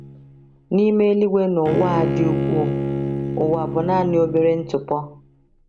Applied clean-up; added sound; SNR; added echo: none; Bowed string instrument; 5 dB; none.